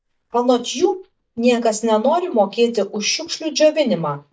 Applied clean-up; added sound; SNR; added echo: neural mask model DeepFilterNet 3.